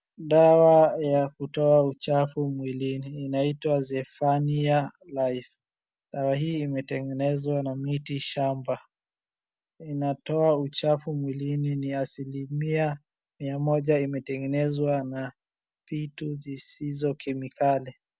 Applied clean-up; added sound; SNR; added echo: none; none; none; none.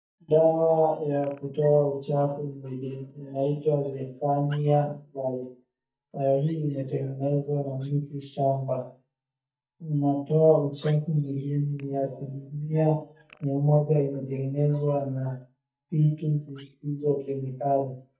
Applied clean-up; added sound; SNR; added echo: neural mask model DeepFilterNet 3.